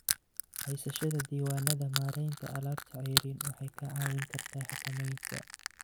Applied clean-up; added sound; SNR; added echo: none; Crushing; 3 dB; none.